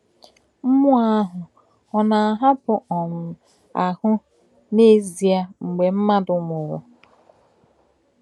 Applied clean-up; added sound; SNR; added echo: none; none; none; none.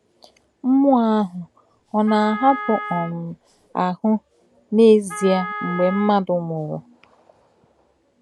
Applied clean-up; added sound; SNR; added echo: none; Wind instrument, woodwind instrument; 11 dB; none.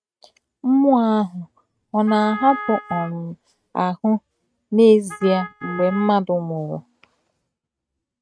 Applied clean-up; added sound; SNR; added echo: neural mask model RNNoise.